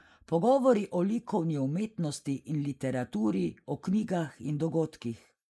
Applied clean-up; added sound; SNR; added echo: neural mask model Resemble Enhance denoiser.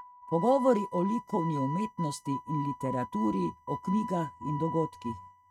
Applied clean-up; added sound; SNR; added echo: neural mask model RNNoise.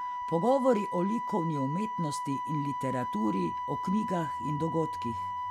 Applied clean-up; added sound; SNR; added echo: none; Wind instrument, woodwind instrument; 4 dB; none.